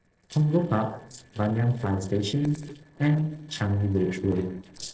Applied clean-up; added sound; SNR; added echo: neural separator model SepFormer DNS4.